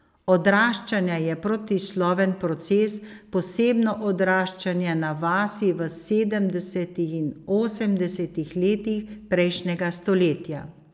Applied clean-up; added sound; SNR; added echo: none; none; none; none.